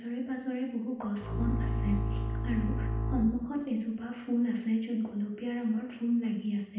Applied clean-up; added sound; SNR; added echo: none; Bowed string instrument; 0 dB; reverberation time 0.9 s.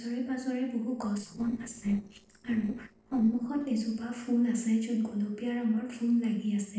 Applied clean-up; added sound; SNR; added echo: neural separator model SepFormer DNS4.